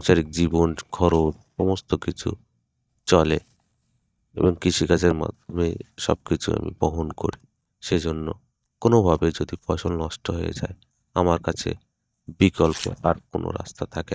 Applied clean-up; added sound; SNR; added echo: neural mask model DeepFilterNet 3.